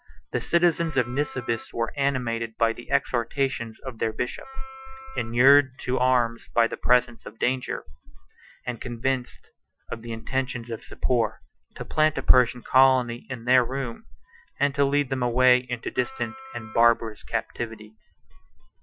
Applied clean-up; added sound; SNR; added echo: classical method Wiener filter.